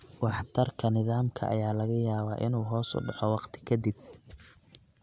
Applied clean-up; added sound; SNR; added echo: none; none; none; none.